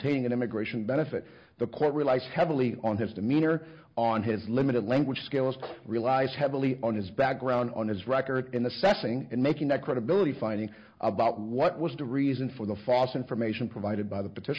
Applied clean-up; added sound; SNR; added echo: none; none; none; none.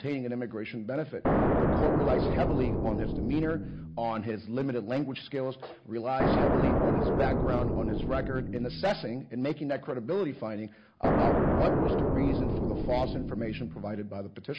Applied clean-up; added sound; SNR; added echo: none; Explosion; -5 dB; none.